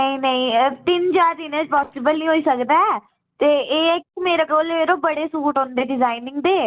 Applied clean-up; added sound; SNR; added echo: neural separator model SepFormer DNS4.